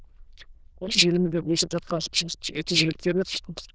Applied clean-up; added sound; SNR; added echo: neural diffusion model UNIVERSE++.